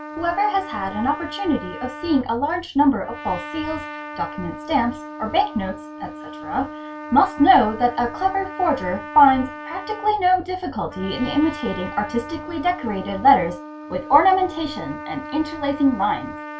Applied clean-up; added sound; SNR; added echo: none; Trumpet; 13 dB; reverberation time 0.2 s.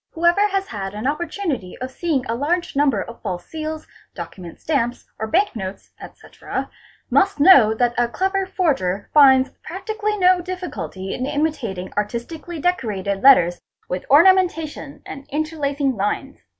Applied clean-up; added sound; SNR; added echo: none; none; none; none.